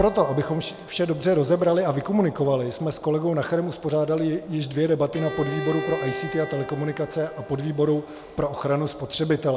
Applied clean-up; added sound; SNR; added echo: none; Bowed string instrument; 14 dB; none.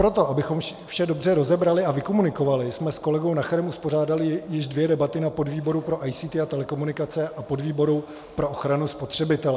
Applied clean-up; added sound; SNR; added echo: none; none; none; none.